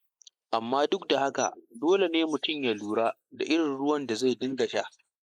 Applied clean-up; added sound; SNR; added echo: neural mask model Resemble Enhance denoiser.